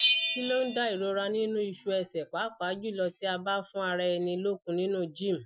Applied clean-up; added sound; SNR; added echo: classical method Wiener filter.